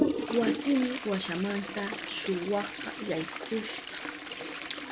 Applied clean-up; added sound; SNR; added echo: none; Toilet flush; 2 dB; none.